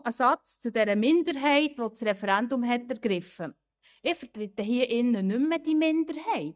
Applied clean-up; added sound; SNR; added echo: neural mask model DeepFilterNet 3.